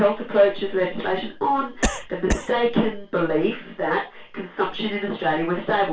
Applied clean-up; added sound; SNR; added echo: none; Cough; 4 dB; reverberation time 0.2 s.